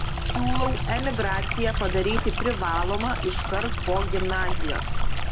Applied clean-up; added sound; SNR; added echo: none; Stream; -4 dB; none.